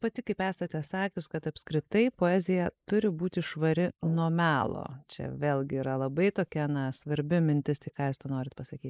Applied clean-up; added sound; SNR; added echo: neural mask model Resemble Enhance denoiser.